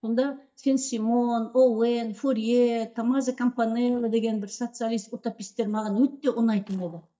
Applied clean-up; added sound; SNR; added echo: neural mask model DeepFilterNet 3.